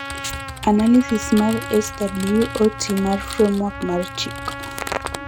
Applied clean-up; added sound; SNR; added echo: none; Trumpet + Typing; 11 dB; none.